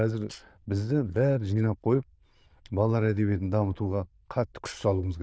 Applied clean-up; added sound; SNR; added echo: neural diffusion model UNIVERSE++.